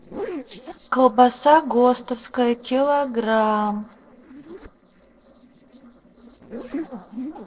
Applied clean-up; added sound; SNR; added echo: neural separator model SepFormer DNS4.